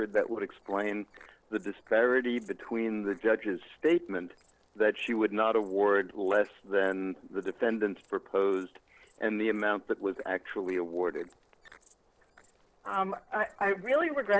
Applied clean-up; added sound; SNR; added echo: neural separator model SepFormer DNS4.